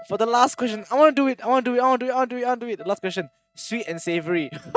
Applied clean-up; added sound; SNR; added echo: neural mask model RNNoise.